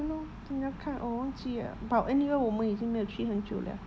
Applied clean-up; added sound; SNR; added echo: none; none; none; none.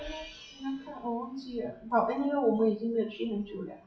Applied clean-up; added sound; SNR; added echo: classical method WPE with log-MMSE.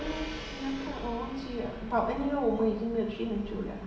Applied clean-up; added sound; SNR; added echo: none; Gong; 14 dB; reverberation time 0.9 s.